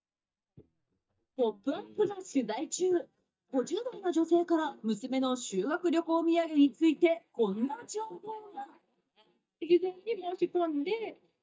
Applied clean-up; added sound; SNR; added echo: neural mask model DeepFilterNet 3.